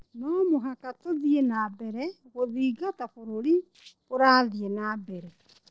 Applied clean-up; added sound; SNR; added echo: neural separator model SepFormer DNS4.